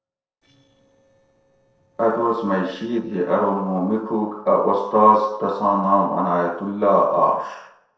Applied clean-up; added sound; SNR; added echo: neural separator model SepFormer DNS4.